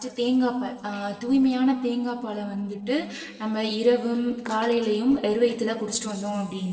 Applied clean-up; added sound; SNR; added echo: neural separator model SepFormer DNS4.